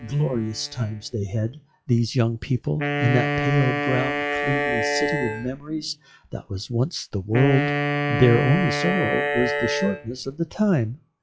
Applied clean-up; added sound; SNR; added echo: classical method log-MMSE.